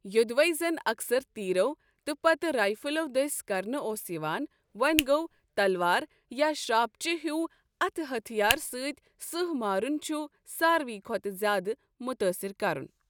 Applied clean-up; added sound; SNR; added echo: none; Finger snapping; 6 dB; none.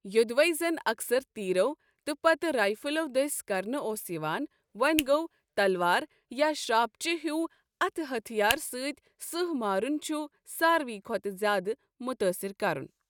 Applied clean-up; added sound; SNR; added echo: neural mask model RNNoise.